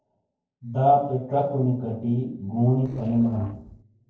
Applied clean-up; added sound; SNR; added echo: neural separator model SepFormer DNS4.